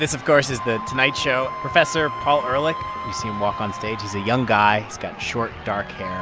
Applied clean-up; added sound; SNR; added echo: none; Wind instrument, woodwind instrument; 11 dB; none.